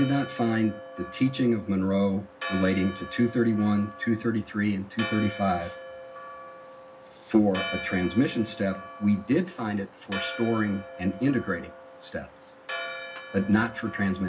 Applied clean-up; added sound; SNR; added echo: none; Church bell; 13 dB; reverberation time 0.4 s.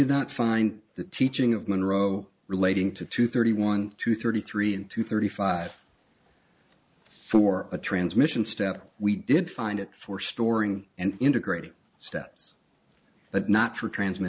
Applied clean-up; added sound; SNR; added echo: none; none; none; none.